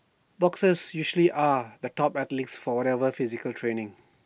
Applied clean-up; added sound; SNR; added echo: none; none; none; none.